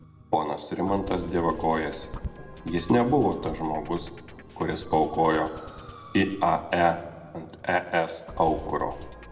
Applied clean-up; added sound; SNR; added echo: none; Musical instrument; 15 dB; reverberation time 1.1 s.